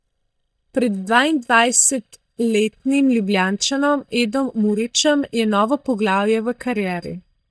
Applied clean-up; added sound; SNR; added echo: neural mask model DeepFilterNet 3.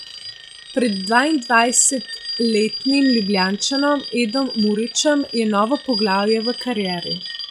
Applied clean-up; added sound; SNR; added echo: classical method log-MMSE.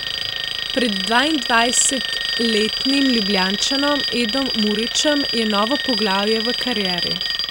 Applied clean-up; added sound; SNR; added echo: none; Alarm; 2 dB; none.